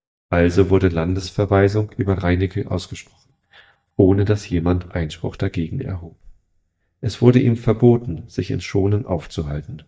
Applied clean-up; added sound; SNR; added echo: neural mask model DeepFilterNet 3.